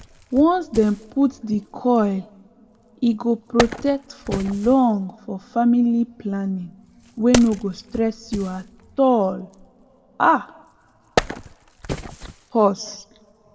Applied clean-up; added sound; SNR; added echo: none; Wood; 11 dB; reverberation time 0.2 s.